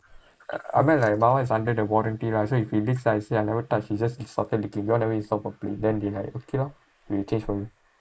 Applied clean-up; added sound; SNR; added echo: neural mask model Resemble Enhance denoiser.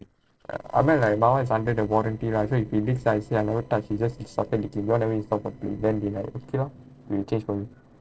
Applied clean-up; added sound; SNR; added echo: neural separator model SepFormer DNS4.